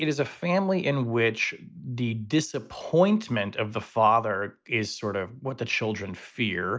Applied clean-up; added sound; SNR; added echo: none; none; none; none.